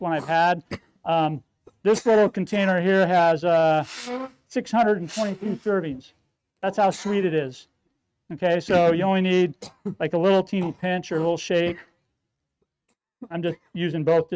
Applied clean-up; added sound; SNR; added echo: neural mask model RNNoise.